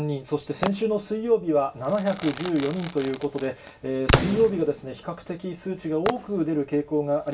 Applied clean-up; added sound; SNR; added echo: none; Crackle / Fireworks; 7 dB; reverberation time 0.2 s.